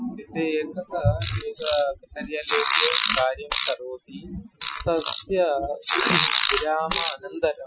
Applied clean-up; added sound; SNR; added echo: classical method Wiener filter.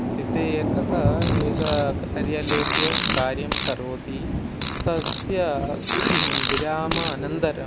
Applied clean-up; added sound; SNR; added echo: none; Fart + Thunder / Rain; -4 dB; none.